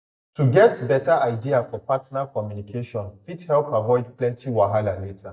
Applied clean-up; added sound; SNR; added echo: neural mask model DeepFilterNet 3.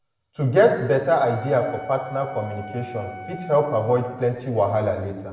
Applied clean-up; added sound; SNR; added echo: none; Wind instrument, woodwind instrument; 17 dB; reverberation time 1.0 s.